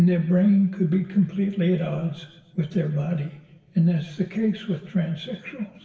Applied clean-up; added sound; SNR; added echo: none; none; none; reverberation time 0.9 s.